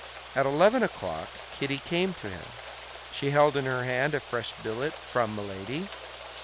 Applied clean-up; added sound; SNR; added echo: none; Rain; 13 dB; none.